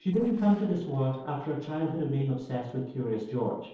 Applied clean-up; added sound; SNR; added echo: neural separator model SepFormer DNS4.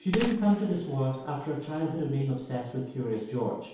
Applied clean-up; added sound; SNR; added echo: none; Gunshot, gunfire; 12 dB; reverberation time 2.2 s.